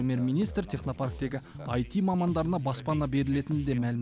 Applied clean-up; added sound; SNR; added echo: none; Bass guitar; 13 dB; none.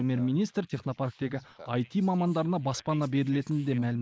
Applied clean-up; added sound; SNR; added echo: neural mask model Resemble Enhance denoiser.